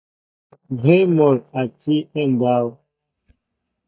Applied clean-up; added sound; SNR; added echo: neural mask model DeepFilterNet 3.